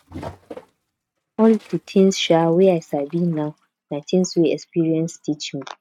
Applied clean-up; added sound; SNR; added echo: neural mask model RNNoise.